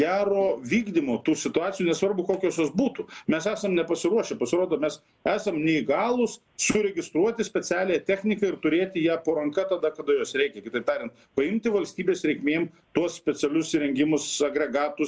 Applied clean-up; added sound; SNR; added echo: none; none; none; none.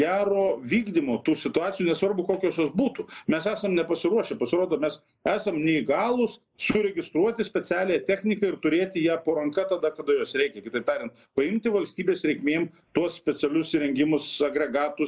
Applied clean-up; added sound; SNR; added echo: neural mask model Resemble Enhance denoiser.